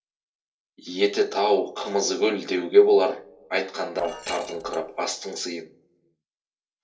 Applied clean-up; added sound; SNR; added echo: neural separator model SepFormer DNS4.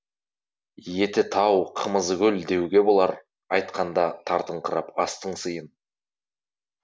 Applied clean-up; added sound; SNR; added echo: none; none; none; none.